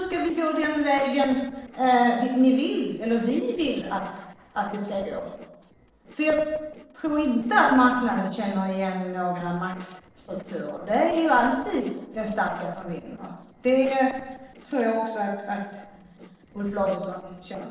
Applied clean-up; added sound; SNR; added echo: neural separator model SepFormer DNS4.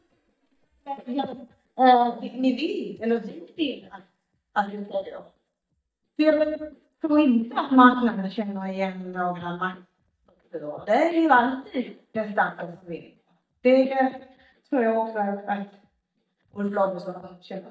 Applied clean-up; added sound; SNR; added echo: neural mask model DeepFilterNet 3.